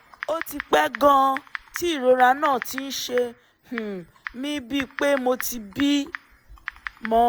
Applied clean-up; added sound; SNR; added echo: none; Typing; 15 dB; none.